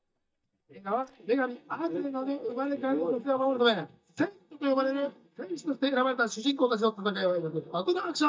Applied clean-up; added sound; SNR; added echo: neural mask model DeepFilterNet 3.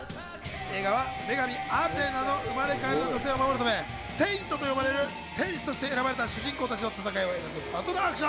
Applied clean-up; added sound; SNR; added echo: none; none; none; none.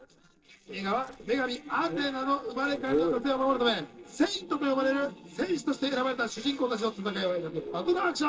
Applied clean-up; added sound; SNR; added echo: neural separator model SepFormer DNS4.